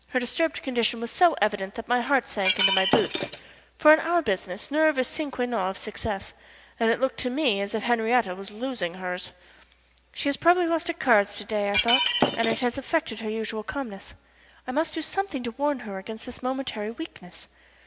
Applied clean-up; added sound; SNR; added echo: none; Shatter; 0 dB; none.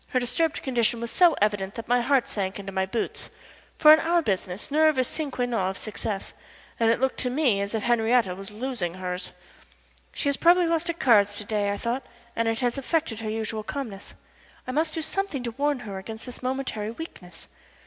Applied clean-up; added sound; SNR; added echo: none; none; none; none.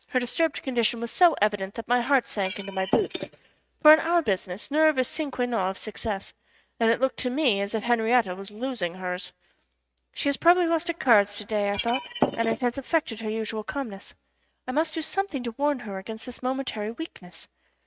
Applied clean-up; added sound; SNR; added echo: neural mask model RNNoise.